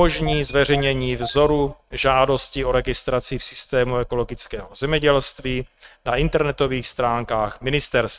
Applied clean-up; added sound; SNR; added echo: neural mask model RNNoise.